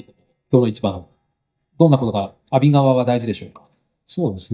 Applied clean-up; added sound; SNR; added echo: neural mask model DeepFilterNet 3.